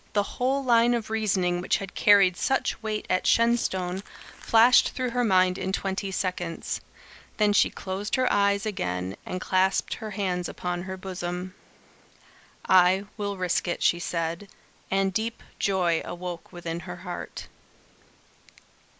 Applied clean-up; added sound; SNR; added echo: neural mask model Resemble Enhance denoiser.